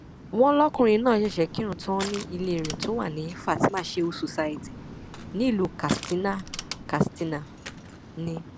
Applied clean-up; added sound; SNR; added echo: none; Crushing + Waves, surf; 12 dB; none.